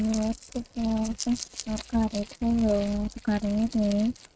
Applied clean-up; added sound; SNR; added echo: neural mask model RNNoise.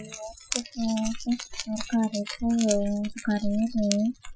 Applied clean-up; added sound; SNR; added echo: classical method Wiener filter.